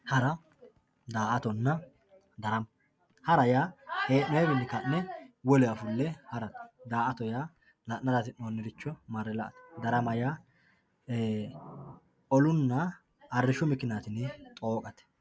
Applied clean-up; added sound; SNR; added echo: none; none; none; none.